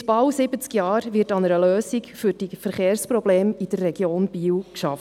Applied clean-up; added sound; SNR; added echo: none; none; none; none.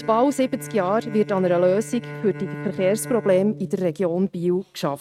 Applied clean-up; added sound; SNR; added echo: neural mask model RNNoise.